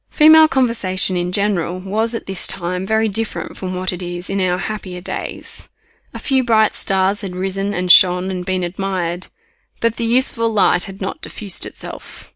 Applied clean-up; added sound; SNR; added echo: none; none; none; none.